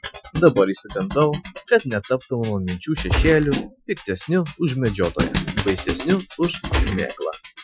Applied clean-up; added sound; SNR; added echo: classical method Wiener filter.